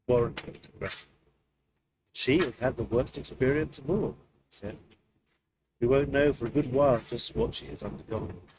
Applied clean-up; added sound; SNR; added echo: neural mask model RNNoise.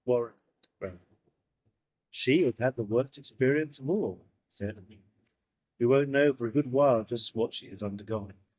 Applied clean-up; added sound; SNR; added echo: neural mask model DeepFilterNet 3.